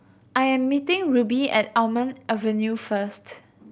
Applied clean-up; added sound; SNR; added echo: none; none; none; none.